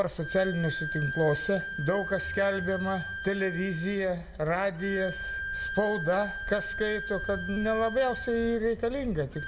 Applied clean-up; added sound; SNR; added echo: none; Bowed string instrument; 8 dB; reverberation time 0.9 s.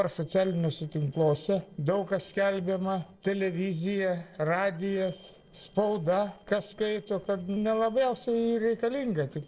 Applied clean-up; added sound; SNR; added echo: neural separator model SepFormer DNS4.